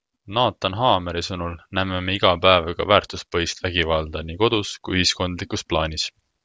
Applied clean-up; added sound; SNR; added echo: none; none; none; none.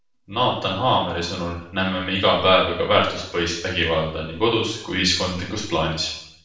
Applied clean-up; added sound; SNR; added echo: none; none; none; reverberation time 0.7 s.